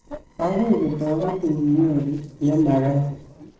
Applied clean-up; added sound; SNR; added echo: neural separator model SepFormer DNS4.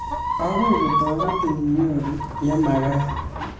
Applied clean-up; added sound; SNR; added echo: none; Chicken, rooster; 3 dB; reverberation time 0.7 s.